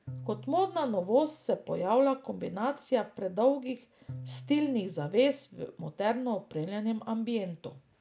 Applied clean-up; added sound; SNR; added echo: none; Bowed string instrument; 20 dB; none.